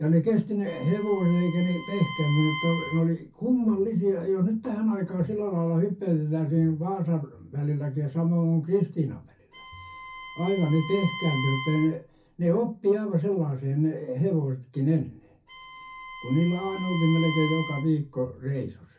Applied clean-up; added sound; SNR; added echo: none; Bowed string instrument; 11 dB; reverberation time 0.3 s.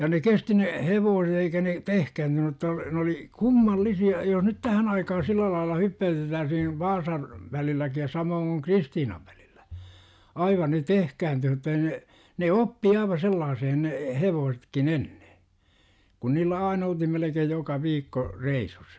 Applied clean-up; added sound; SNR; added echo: none; none; none; none.